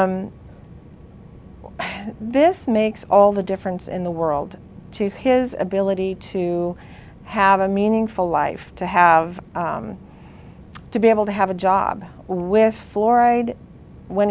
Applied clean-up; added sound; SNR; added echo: none; none; none; none.